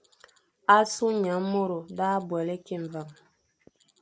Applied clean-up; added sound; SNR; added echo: none; none; none; none.